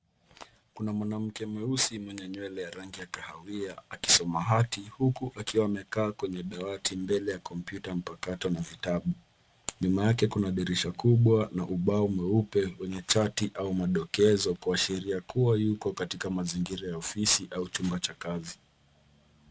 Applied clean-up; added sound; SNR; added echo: none; none; none; none.